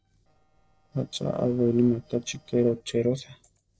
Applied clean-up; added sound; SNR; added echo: neural separator model SepFormer DNS4.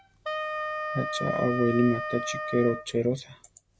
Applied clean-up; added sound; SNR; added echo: none; Wind instrument, woodwind instrument; 5 dB; none.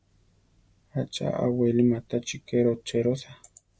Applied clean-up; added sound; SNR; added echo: none; none; none; none.